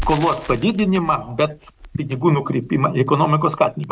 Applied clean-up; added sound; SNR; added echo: none; Crackle; 16 dB; none.